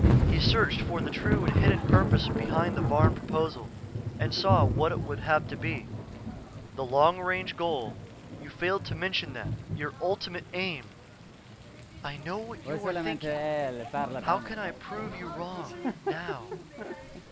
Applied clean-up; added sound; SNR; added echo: none; Thunder / Rain; -2 dB; none.